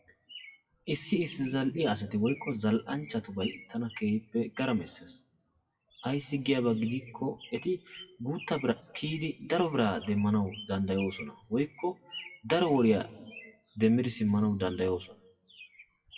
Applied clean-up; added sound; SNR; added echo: classical method WPE with log-MMSE.